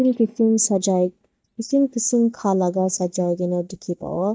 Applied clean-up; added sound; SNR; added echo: neural mask model DeepFilterNet 3.